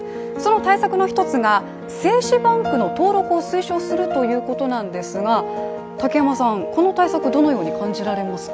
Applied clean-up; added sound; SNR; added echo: none; none; none; none.